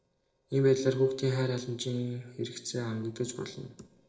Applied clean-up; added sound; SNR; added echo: neural separator model SepFormer DNS4.